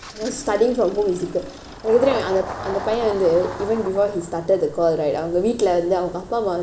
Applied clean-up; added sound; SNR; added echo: none; Engine starting; 13 dB; none.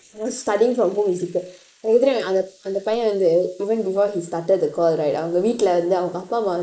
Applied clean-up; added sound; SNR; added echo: neural mask model Resemble Enhance denoiser.